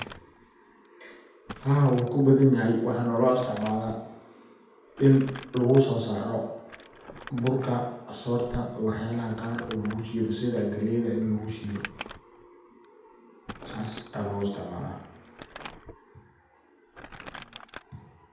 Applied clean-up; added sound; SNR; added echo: none; Crumpling, crinkling; 18 dB; reverberation time 0.8 s.